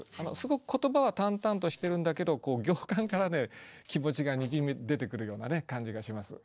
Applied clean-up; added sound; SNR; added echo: neural separator model SepFormer DNS4.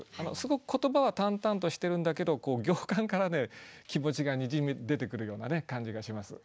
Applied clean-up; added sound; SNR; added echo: none; none; none; none.